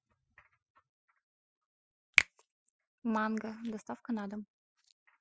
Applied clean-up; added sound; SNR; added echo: classical method spectral subtraction.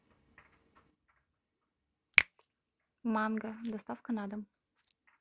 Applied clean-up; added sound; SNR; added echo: none; Finger snapping; -5 dB; none.